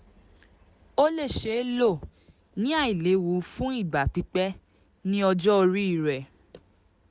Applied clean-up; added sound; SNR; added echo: none; none; none; none.